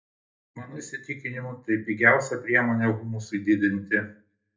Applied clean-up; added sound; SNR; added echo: none; none; none; reverberation time 0.3 s.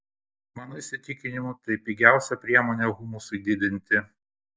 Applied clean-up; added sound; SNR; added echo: none; none; none; none.